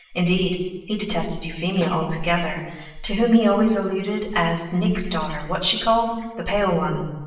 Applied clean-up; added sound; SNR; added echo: neural separator model SepFormer DNS4.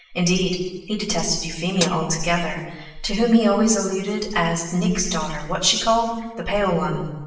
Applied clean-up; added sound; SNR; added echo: none; Hi-hat; 11 dB; reverberation time 1.1 s.